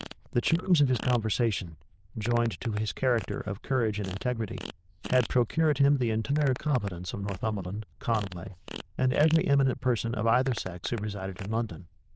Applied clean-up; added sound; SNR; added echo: neural diffusion model UNIVERSE++.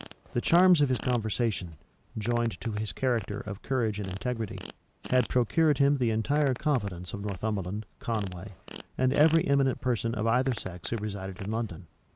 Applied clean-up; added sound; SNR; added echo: none; Fart; 19 dB; none.